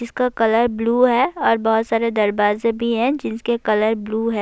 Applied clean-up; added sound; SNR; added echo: none; none; none; none.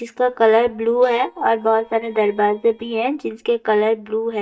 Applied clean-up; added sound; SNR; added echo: neural mask model DeepFilterNet 3.